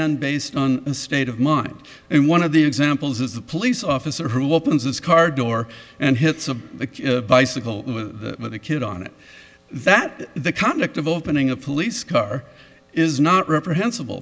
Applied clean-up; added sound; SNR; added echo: none; none; none; none.